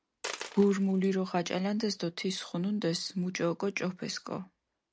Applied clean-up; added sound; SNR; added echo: none; Coin (dropping); 18 dB; none.